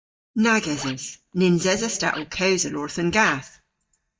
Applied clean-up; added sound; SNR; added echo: neural mask model DeepFilterNet 3.